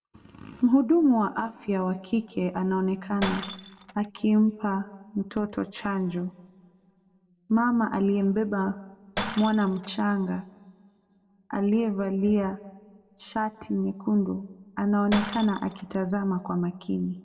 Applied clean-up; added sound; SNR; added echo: none; Shatter; 16 dB; reverberation time 0.7 s.